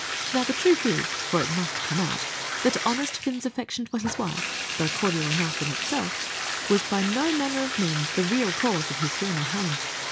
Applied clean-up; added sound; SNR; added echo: none; Bathtub (filling or washing); 3 dB; none.